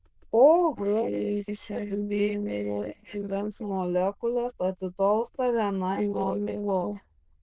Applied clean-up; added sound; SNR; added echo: neural diffusion model UNIVERSE++.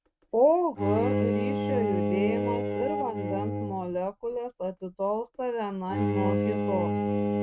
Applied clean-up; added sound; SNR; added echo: neural mask model RNNoise.